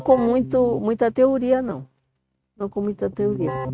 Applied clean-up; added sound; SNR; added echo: neural mask model RNNoise.